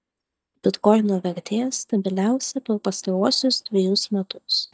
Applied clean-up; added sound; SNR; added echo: neural mask model DeepFilterNet 3.